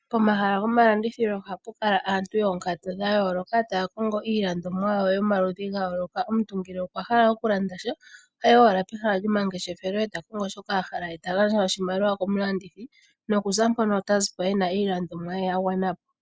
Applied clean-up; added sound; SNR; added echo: none; none; none; none.